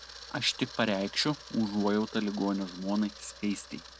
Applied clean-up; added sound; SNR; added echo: none; Camera; 16 dB; none.